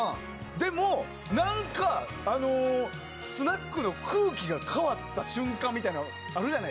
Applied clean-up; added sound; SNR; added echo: none; Bell; 20 dB; none.